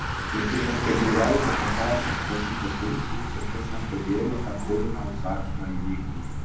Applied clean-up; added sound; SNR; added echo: none; Bicycle; -1 dB; reverberation time 0.6 s.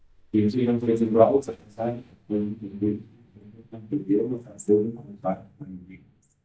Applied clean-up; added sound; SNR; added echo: neural mask model DeepFilterNet 3.